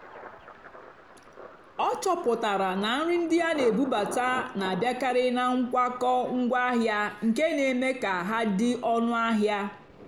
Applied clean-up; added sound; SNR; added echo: none; Thunder; 17 dB; none.